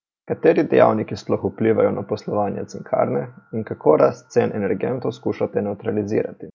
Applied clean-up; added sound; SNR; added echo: none; none; none; none.